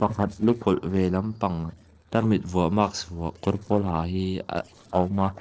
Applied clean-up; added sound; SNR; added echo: neural separator model SepFormer DNS4.